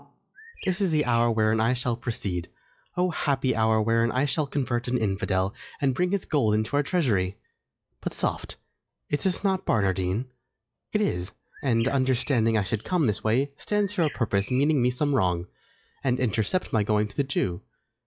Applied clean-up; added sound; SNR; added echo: classical method log-MMSE.